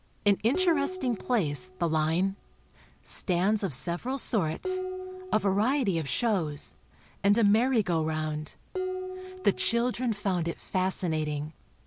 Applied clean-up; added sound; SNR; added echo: none; Dishes, pots, and pans; 12 dB; none.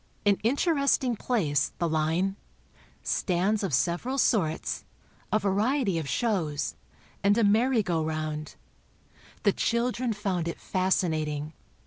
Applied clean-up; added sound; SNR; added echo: none; none; none; none.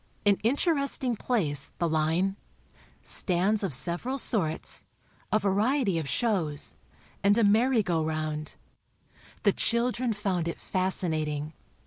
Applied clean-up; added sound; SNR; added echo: neural mask model Resemble Enhance denoiser.